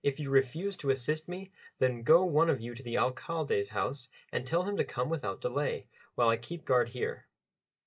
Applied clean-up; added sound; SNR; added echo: neural mask model Resemble Enhance denoiser.